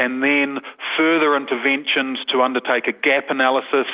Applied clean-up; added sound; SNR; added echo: none; none; none; none.